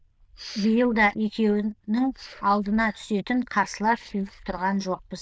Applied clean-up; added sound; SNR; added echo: neural diffusion model UNIVERSE++.